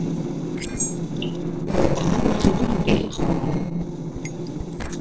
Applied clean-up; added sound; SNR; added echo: neural separator model SepFormer DNS4.